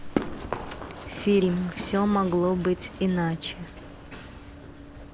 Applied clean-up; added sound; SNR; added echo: none; Run; 9 dB; none.